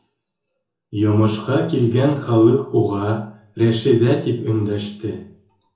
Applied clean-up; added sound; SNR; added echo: none; none; none; reverberation time 0.7 s.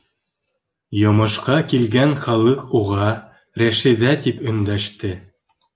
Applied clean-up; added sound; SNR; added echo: none; none; none; none.